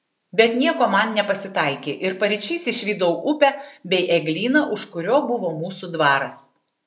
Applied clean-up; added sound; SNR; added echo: none; none; none; none.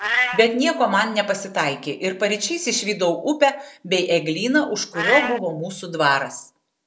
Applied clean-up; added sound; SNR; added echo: neural separator model SepFormer DNS4.